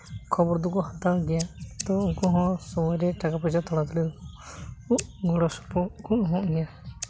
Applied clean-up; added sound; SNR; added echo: none; Scissors; 20 dB; none.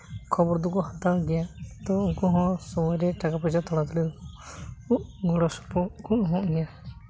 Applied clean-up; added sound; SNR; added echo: none; none; none; none.